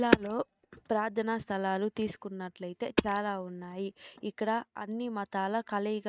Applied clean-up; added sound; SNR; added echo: neural mask model RNNoise.